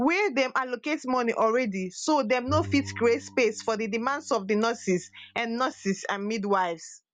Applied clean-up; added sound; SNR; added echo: none; Bowed string instrument; 14 dB; none.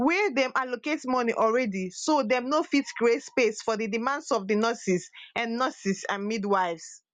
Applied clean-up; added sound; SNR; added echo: none; none; none; none.